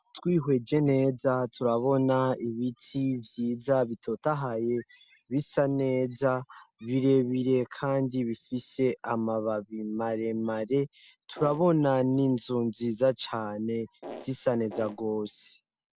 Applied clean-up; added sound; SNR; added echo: none; Fart; 13 dB; none.